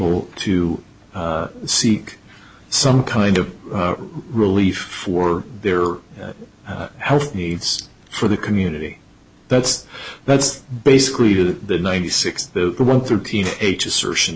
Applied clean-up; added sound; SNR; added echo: none; none; none; none.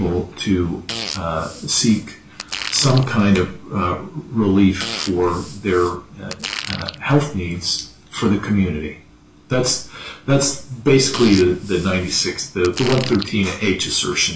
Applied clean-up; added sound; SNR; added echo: none; Fart; 13 dB; reverberation time 0.4 s.